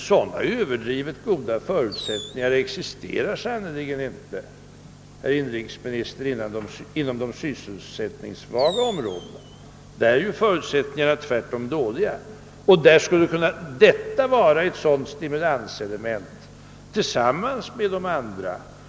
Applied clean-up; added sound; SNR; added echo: none; Fireworks; 15 dB; none.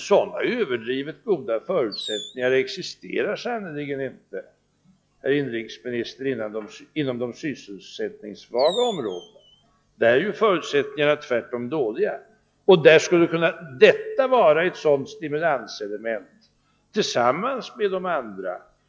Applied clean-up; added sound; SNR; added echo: classical method log-MMSE.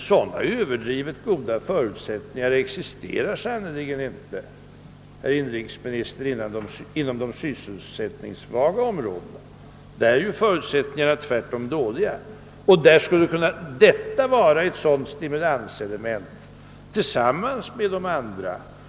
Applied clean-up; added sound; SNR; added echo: none; none; none; none.